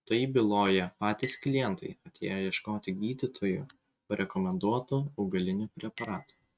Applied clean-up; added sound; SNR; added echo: neural mask model RNNoise.